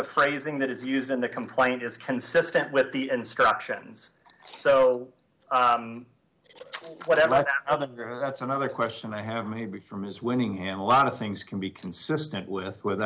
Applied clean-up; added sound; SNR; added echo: none; none; none; none.